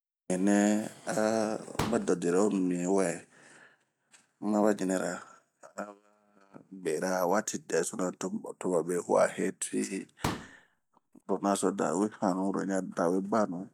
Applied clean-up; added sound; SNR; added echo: none; Explosion; 8 dB; none.